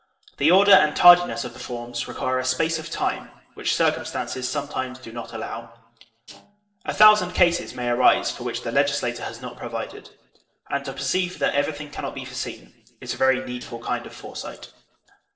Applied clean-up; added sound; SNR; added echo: neural separator model SepFormer DNS4.